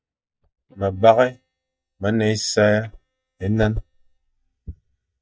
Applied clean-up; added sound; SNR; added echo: neural mask model DeepFilterNet 3.